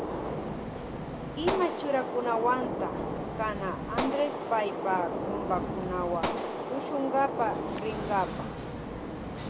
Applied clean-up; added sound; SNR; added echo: none; Gunshot, gunfire; 1 dB; none.